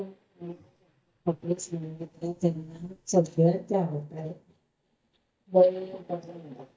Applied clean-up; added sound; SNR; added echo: neural mask model DeepFilterNet 3.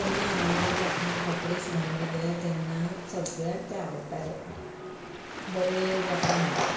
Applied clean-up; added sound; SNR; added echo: none; Waves, surf; 3 dB; reverberation time 0.6 s.